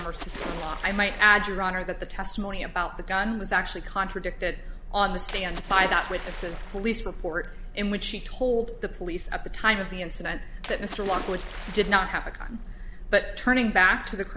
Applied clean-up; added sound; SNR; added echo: none; Splash, splatter; 17 dB; none.